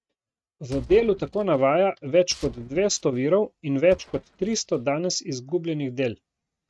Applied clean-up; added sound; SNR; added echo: neural mask model RNNoise.